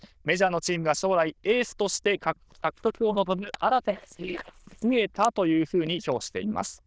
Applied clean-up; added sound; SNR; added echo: neural diffusion model UNIVERSE++.